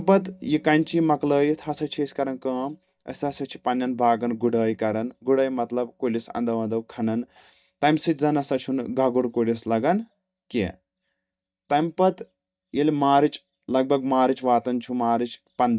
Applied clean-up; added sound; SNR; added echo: neural mask model DeepFilterNet 3.